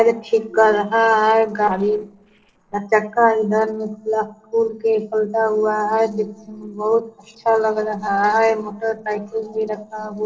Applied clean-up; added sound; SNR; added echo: neural separator model SepFormer DNS4.